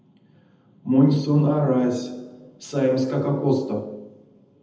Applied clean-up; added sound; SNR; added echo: none; none; none; reverberation time 0.8 s.